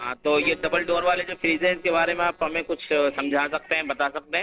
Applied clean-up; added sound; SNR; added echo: neural separator model SepFormer DNS4.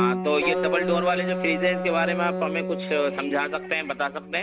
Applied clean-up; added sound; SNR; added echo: none; Wind instrument, woodwind instrument + Piano; 3 dB; none.